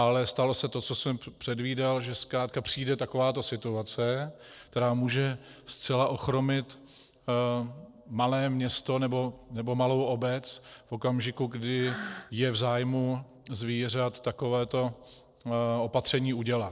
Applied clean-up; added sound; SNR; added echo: neural separator model SepFormer DNS4.